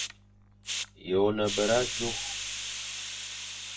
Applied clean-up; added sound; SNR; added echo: none; Hiss; 5 dB; reverberation time 0.2 s.